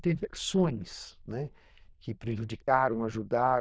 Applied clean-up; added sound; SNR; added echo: neural diffusion model UNIVERSE++.